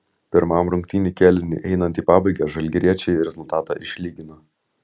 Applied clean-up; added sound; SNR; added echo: none; none; none; none.